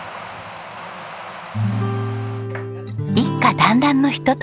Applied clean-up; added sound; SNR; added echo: none; none; none; none.